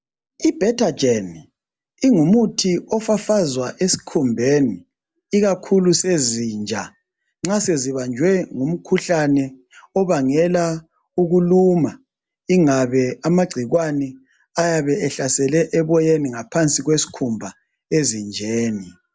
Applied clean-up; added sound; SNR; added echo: none; none; none; none.